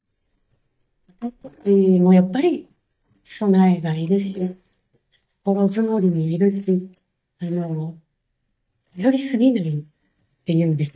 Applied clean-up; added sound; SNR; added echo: neural mask model DeepFilterNet 3.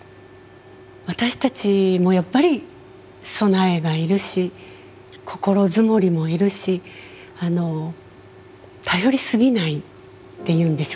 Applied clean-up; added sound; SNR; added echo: none; none; none; none.